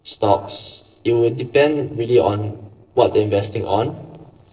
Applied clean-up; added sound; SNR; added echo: neural separator model SepFormer DNS4.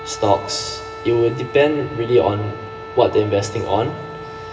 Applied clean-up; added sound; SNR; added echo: none; Wind instrument, woodwind instrument; 14 dB; reverberation time 2.0 s.